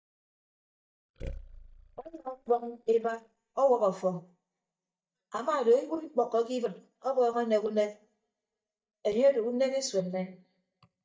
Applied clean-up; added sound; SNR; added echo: neural mask model DeepFilterNet 3.